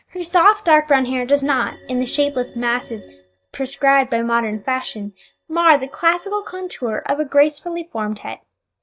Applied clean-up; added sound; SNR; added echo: neural mask model DeepFilterNet 3.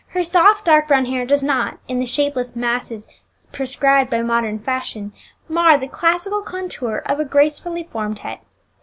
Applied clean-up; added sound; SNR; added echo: none; none; none; none.